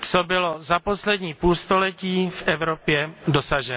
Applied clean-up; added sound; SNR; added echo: none; none; none; none.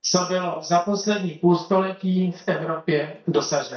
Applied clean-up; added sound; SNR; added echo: neural mask model DeepFilterNet 3.